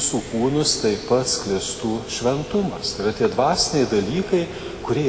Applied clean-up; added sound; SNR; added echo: none; none; none; none.